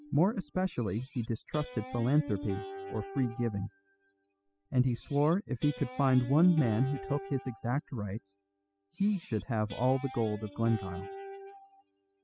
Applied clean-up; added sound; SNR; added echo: classical method spectral subtraction.